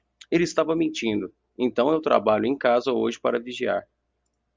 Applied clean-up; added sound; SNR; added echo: none; none; none; none.